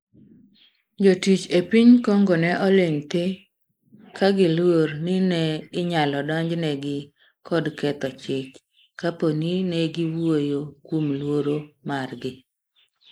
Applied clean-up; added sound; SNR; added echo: neural mask model Resemble Enhance denoiser.